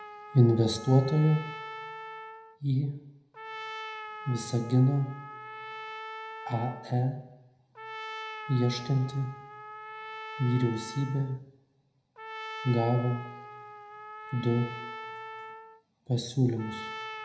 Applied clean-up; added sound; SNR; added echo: none; Trumpet; 12 dB; reverberation time 0.7 s.